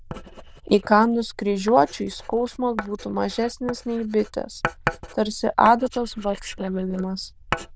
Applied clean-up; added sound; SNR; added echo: neural diffusion model UNIVERSE++.